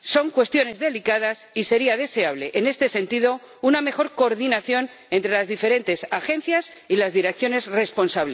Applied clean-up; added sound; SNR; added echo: none; none; none; none.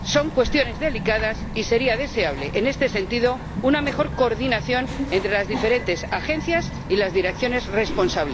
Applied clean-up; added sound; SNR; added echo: none; Bird vocalization, bird call, bird song; 8 dB; none.